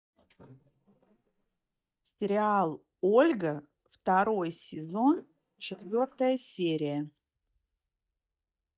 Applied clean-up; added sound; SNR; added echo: neural mask model DeepFilterNet 3.